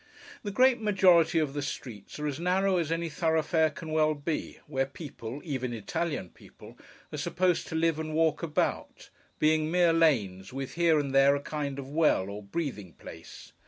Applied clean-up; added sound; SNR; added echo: none; none; none; none.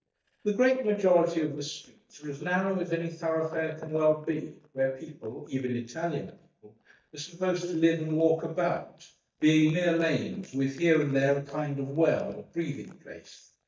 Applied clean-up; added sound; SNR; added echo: neural mask model DeepFilterNet 3.